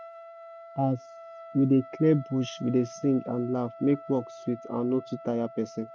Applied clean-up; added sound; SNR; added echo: none; Trumpet; 17 dB; none.